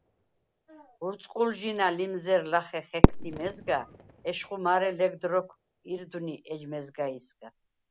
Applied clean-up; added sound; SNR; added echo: none; Fireworks; 1 dB; none.